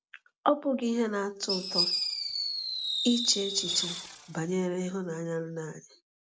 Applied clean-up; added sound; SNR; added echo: none; Fireworks; 2 dB; none.